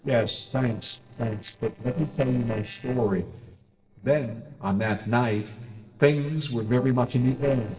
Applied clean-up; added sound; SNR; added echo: neural separator model SepFormer DNS4.